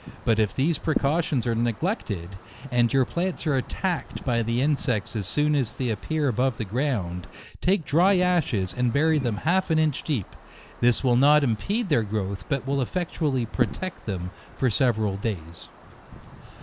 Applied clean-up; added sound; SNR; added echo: none; Wind; 16 dB; none.